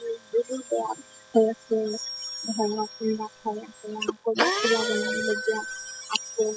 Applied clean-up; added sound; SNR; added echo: classical method spectral subtraction.